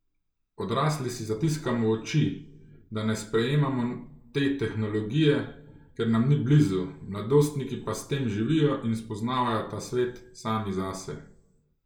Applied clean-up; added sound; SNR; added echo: none; none; none; reverberation time 0.3 s.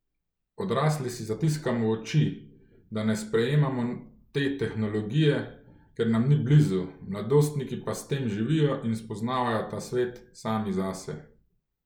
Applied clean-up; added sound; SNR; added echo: none; none; none; none.